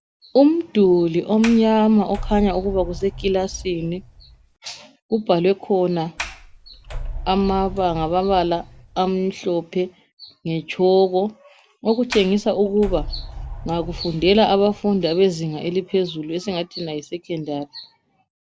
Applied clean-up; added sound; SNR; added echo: none; Sliding door; 12 dB; none.